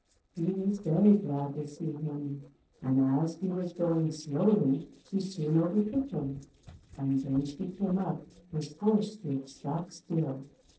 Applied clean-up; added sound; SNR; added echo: neural separator model SepFormer DNS4.